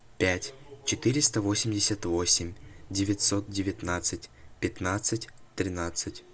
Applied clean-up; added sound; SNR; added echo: none; Walk, footsteps; 20 dB; none.